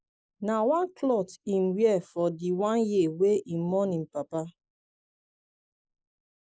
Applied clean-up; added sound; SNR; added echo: neural mask model Resemble Enhance denoiser.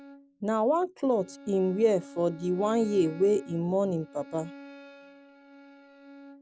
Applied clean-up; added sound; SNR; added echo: none; Bowed string instrument; 19 dB; none.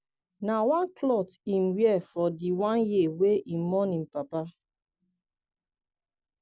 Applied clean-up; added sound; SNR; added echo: none; none; none; none.